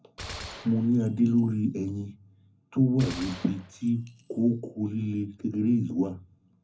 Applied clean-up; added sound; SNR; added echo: none; Gunshot, gunfire; 17 dB; reverberation time 0.3 s.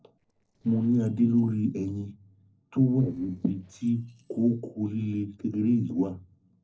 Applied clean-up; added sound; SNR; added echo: neural separator model SepFormer DNS4.